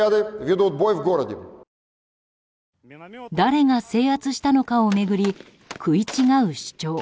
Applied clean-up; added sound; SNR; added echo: none; none; none; none.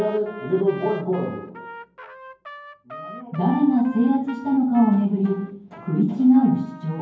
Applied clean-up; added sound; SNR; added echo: none; Trumpet; 19 dB; reverberation time 0.9 s.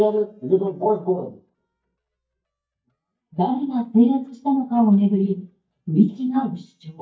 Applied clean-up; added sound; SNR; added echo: neural mask model DeepFilterNet 3.